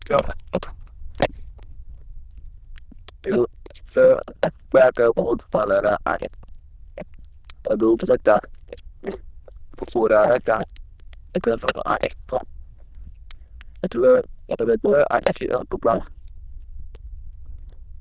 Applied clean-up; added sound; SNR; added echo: neural diffusion model UNIVERSE++.